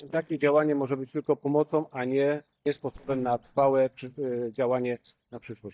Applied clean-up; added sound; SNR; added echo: neural mask model DeepFilterNet 3.